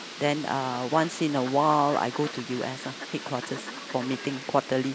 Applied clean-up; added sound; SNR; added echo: none; Fowl; 11 dB; none.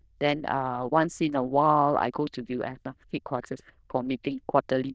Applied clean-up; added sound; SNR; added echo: neural diffusion model UNIVERSE++.